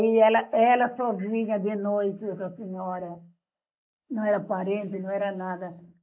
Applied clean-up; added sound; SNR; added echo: neural mask model Resemble Enhance denoiser.